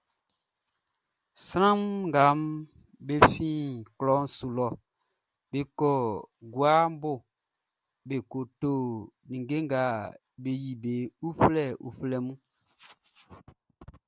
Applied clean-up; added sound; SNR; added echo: none; none; none; none.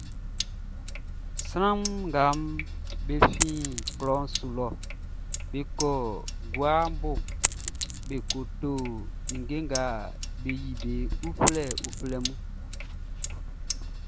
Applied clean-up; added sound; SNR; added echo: none; Coin (dropping) + Sink (filling or washing); 1 dB; none.